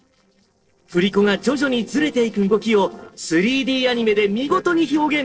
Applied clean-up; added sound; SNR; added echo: neural separator model SepFormer DNS4.